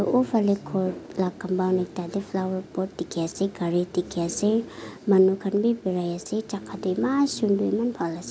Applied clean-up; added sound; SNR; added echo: none; none; none; none.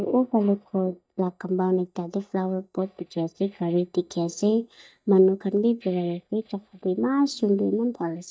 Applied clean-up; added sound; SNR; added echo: neural mask model DeepFilterNet 3.